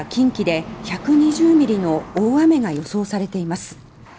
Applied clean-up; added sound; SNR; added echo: none; none; none; none.